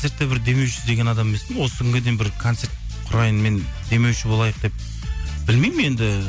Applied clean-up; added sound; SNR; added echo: none; none; none; none.